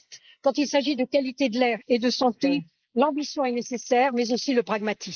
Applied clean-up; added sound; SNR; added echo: neural mask model Resemble Enhance denoiser.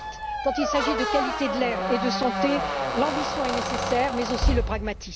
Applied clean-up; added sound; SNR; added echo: none; Squeak; 0 dB; none.